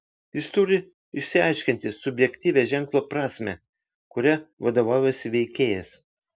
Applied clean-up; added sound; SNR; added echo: none; none; none; none.